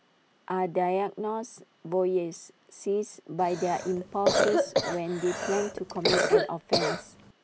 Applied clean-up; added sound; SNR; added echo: none; Cough; -2 dB; none.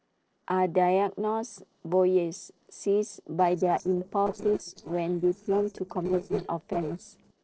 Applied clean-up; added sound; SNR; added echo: neural separator model SepFormer DNS4.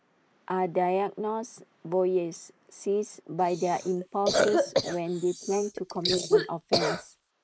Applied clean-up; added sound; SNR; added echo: neural mask model Resemble Enhance denoiser.